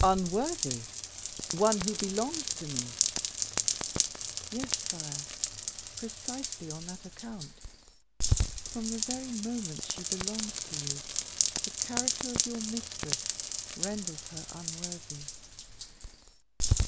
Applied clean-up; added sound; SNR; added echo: none; Rain; -3 dB; none.